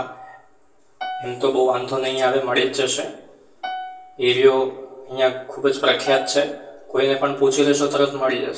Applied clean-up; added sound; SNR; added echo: none; Piano; 14 dB; reverberation time 0.3 s.